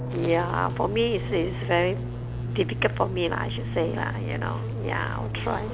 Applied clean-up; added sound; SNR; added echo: none; Fixed-wing aircraft, airplane; 3 dB; none.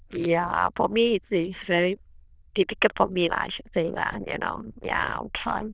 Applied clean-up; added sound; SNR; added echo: neural diffusion model UNIVERSE++.